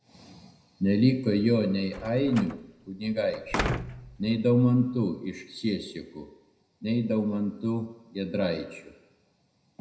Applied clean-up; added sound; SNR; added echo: none; Slam; 8 dB; reverberation time 0.8 s.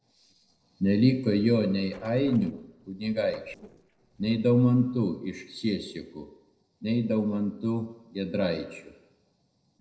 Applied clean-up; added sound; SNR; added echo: neural separator model SepFormer DNS4.